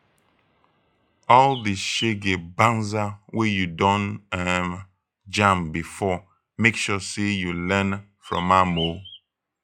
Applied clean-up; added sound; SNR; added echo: classical method log-MMSE.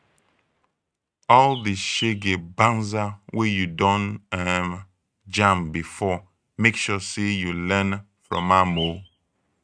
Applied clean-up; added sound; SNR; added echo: neural mask model RNNoise.